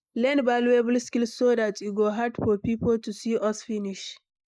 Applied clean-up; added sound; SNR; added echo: neural mask model Resemble Enhance denoiser.